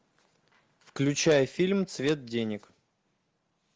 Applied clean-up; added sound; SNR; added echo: none; none; none; none.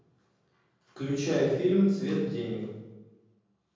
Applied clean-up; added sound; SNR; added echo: none; none; none; reverberation time 1.3 s.